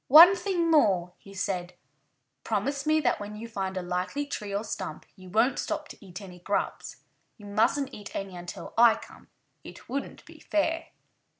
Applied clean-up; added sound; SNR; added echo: none; none; none; none.